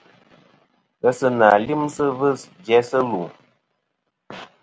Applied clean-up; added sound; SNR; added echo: none; none; none; none.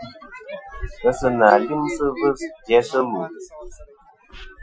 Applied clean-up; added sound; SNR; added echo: classical method Wiener filter.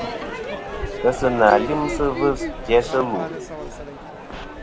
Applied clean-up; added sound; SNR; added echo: none; Crowd / Fireworks; 6 dB; none.